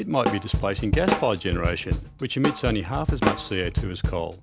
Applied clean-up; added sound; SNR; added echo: none; Drum kit; 1 dB; none.